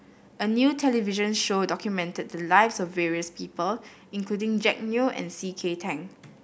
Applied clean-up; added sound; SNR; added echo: none; none; none; none.